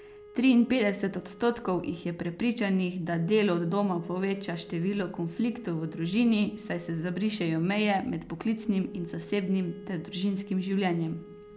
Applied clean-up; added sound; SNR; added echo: none; Wind instrument, woodwind instrument; 20 dB; none.